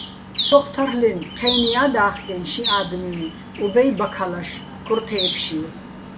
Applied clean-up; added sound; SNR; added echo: none; Bird; 3 dB; reverberation time 0.2 s.